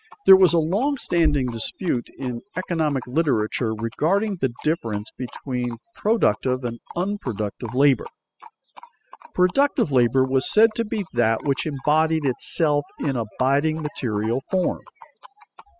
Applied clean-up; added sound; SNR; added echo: classical method spectral subtraction.